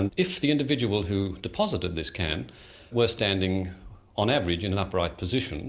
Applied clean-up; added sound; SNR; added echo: none; none; none; none.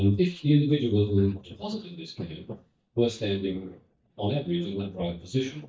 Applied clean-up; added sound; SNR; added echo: neural mask model DeepFilterNet 3.